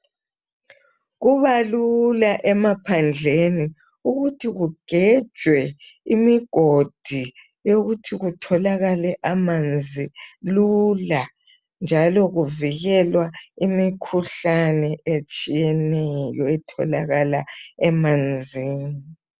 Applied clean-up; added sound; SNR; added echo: none; none; none; none.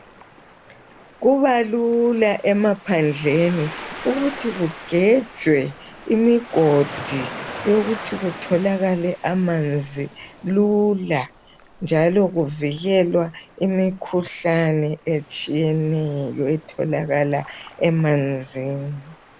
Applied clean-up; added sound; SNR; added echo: none; Waves, surf; 17 dB; none.